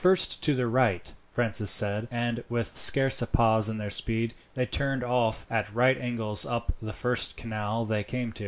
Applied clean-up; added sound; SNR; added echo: none; none; none; none.